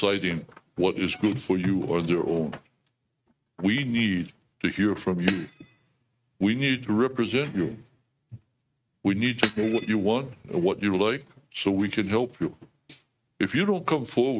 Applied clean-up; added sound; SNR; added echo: neural mask model RNNoise.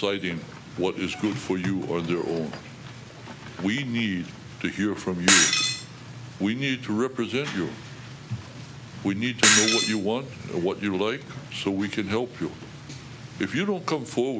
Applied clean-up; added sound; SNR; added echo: none; Shatter; -3 dB; none.